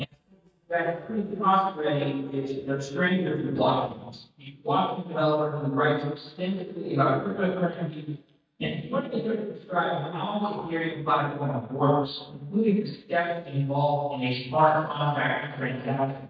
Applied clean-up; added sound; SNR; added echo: neural mask model DeepFilterNet 3.